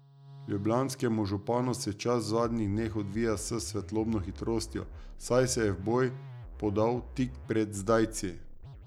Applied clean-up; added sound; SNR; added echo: none; Musical instrument; 14 dB; none.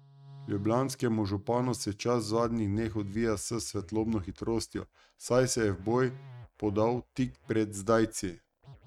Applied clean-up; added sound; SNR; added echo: neural mask model RNNoise.